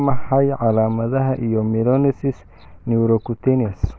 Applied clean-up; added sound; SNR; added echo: none; none; none; none.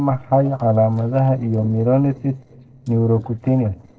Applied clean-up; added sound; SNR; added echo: neural separator model SepFormer DNS4.